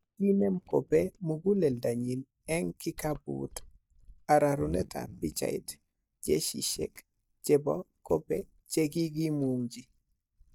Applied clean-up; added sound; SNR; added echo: neural mask model DeepFilterNet 3.